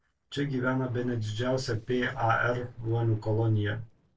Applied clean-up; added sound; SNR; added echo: neural separator model SepFormer DNS4.